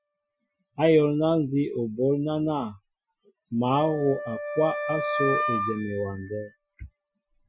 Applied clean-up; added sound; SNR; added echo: classical method Wiener filter.